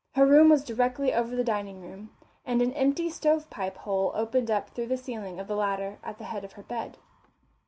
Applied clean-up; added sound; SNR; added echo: none; none; none; none.